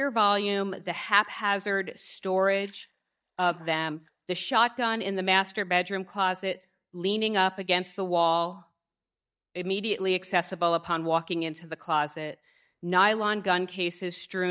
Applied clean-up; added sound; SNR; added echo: neural mask model DeepFilterNet 3.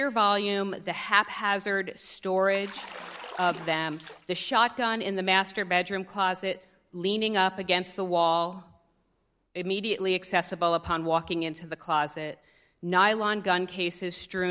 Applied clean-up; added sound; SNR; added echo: none; Bathtub (filling or washing) / Splash, splatter; 15 dB; none.